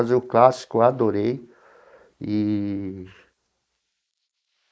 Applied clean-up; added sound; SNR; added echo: neural mask model Resemble Enhance denoiser.